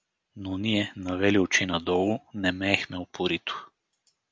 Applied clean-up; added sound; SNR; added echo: none; none; none; none.